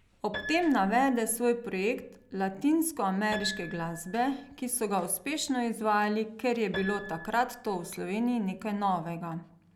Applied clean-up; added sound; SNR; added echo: none; Piano; 16 dB; none.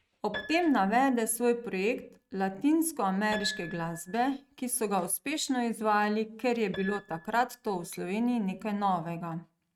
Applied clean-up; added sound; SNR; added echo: neural mask model RNNoise.